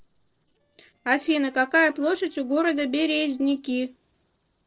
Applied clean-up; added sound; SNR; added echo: neural separator model SepFormer DNS4.